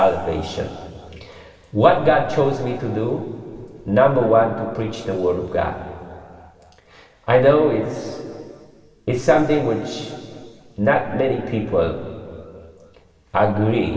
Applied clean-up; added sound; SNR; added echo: none; none; none; reverberation time 2.4 s.